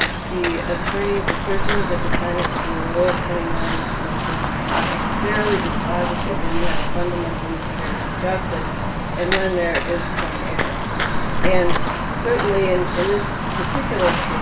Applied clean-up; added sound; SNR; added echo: none; Walk, footsteps; 2 dB; reverberation time 0.2 s.